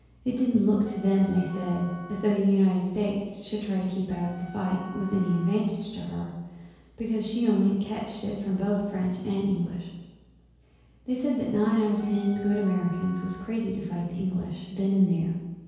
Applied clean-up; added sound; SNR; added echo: none; Wind instrument, woodwind instrument; 19 dB; reverberation time 1.2 s.